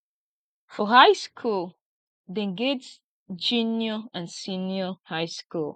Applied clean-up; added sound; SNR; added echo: none; none; none; none.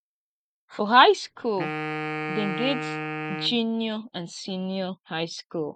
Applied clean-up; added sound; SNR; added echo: none; Wind instrument, woodwind instrument; 6 dB; none.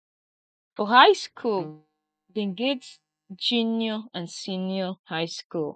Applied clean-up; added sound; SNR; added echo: neural mask model DeepFilterNet 3.